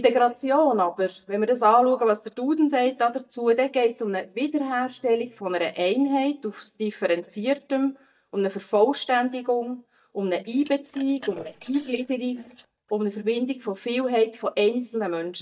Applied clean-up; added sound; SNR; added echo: neural mask model DeepFilterNet 3.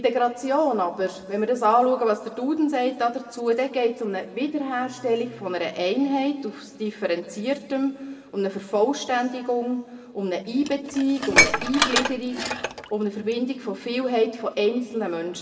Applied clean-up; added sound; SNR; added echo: none; Dishes, pots, and pans; 0 dB; reverberation time 1.2 s.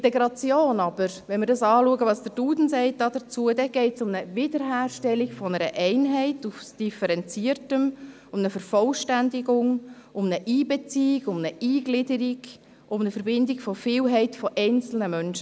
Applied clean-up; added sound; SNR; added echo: none; none; none; none.